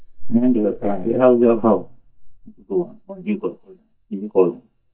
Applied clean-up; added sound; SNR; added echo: neural mask model DeepFilterNet 3.